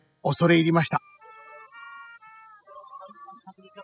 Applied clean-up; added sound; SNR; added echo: classical method spectral subtraction.